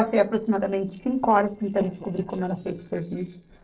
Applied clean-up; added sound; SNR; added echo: neural separator model SepFormer DNS4.